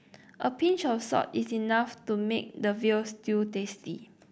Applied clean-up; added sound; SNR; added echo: none; none; none; none.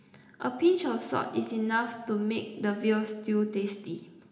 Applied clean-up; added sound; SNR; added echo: none; none; none; reverberation time 0.8 s.